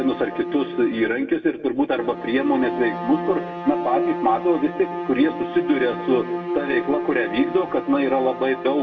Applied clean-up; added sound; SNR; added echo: none; Bowed string instrument; 7 dB; reverberation time 0.6 s.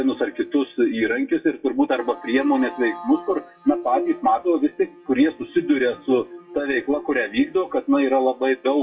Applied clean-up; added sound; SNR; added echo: classical method WPE with log-MMSE.